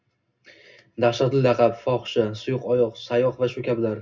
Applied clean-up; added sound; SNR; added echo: none; none; none; reverberation time 0.2 s.